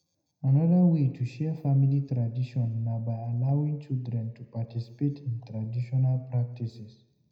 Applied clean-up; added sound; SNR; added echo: none; none; none; reverberation time 0.7 s.